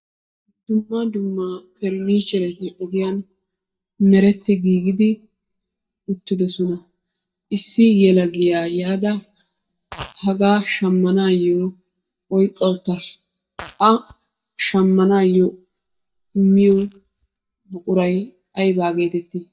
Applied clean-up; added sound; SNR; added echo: neural mask model DeepFilterNet 3.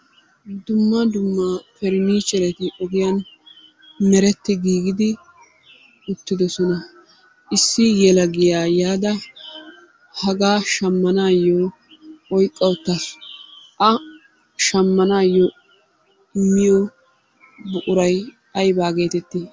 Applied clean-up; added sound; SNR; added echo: none; none; none; none.